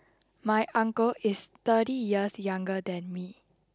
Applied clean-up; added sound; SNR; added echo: none; none; none; none.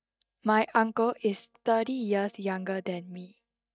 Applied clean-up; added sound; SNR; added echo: neural mask model DeepFilterNet 3.